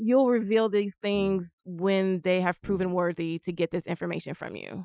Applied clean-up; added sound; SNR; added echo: classical method Wiener filter.